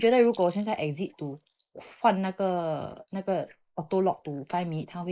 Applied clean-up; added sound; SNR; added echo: neural mask model Resemble Enhance denoiser.